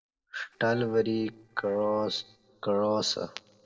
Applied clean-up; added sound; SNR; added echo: neural separator model SepFormer DNS4.